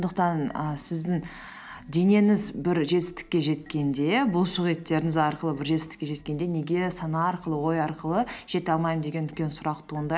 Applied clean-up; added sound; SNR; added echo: none; none; none; none.